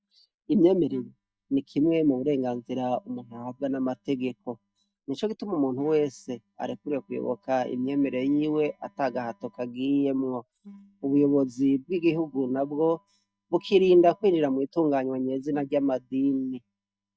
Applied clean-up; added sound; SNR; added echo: neural mask model DeepFilterNet 3.